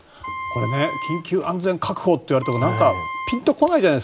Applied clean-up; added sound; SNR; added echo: none; Wind instrument, woodwind instrument; 9 dB; none.